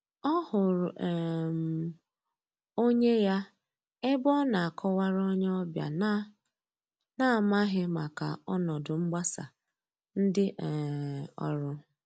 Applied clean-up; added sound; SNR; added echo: none; none; none; none.